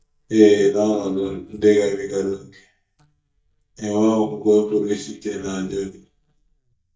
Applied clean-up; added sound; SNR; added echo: neural mask model DeepFilterNet 3.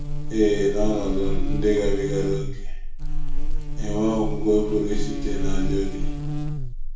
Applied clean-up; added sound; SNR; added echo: none; Buzz; -3 dB; reverberation time 0.5 s.